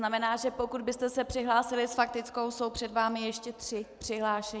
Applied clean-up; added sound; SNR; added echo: none; none; none; none.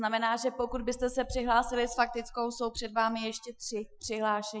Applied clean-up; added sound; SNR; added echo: classical method Wiener filter.